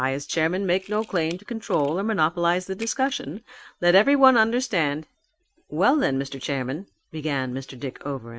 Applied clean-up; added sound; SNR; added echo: neural mask model RNNoise.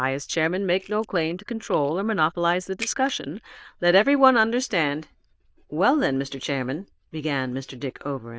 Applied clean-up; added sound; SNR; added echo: neural diffusion model UNIVERSE++.